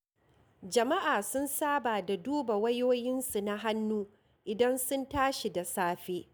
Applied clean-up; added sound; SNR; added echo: none; none; none; none.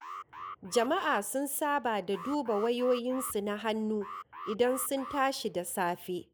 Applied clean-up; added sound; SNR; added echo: neural mask model Resemble Enhance denoiser.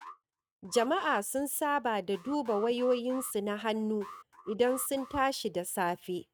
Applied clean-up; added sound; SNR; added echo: neural mask model RNNoise.